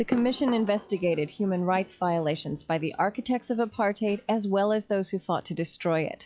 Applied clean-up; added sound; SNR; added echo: classical method log-MMSE.